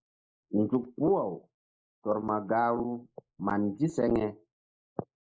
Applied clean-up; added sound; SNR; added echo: neural mask model Resemble Enhance denoiser.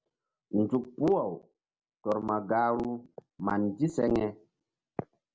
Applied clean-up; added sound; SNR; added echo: none; none; none; none.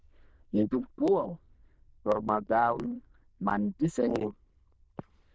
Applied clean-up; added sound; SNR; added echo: neural diffusion model UNIVERSE++.